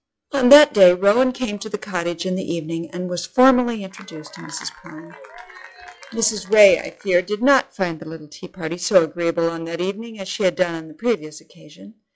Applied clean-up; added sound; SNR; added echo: classical method log-MMSE.